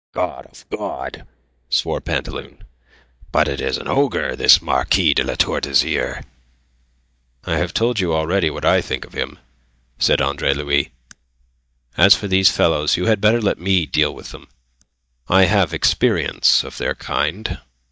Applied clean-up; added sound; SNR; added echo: neural mask model DeepFilterNet 3.